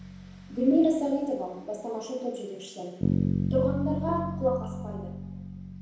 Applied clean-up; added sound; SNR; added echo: none; Bass guitar; 3 dB; reverberation time 0.9 s.